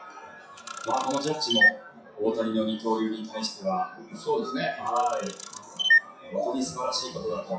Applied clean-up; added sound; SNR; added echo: classical method WPE with log-MMSE.